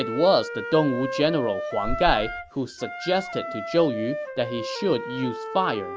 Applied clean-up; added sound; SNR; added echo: none; Squeak + Wind instrument, woodwind instrument; 6 dB; none.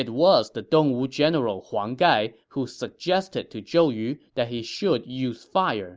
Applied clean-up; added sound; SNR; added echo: none; none; none; none.